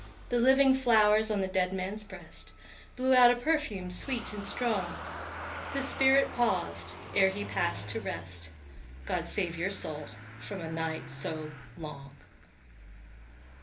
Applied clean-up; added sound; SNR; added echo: none; Engine starting / Motor vehicle (road); 13 dB; reverberation time 0.3 s.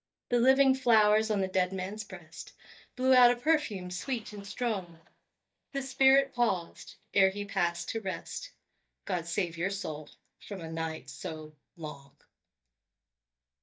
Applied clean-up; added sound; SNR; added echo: neural mask model DeepFilterNet 3.